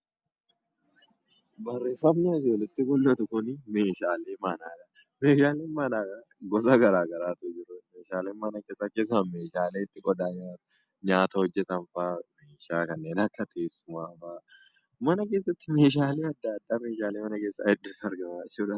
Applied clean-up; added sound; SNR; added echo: none; none; none; none.